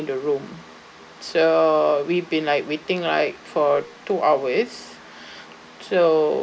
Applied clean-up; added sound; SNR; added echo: none; Dishes, pots, and pans; 19 dB; none.